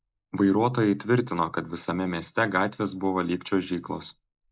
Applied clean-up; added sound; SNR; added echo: neural mask model Resemble Enhance denoiser.